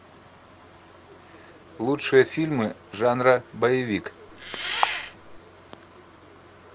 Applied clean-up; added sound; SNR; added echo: none; Engine; 5 dB; none.